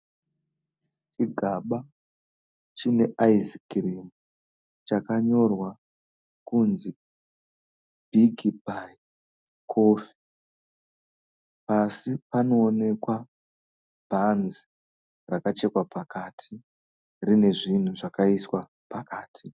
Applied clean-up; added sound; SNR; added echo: none; none; none; none.